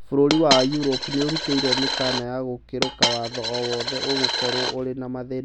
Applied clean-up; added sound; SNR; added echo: none; Coin (dropping); 1 dB; none.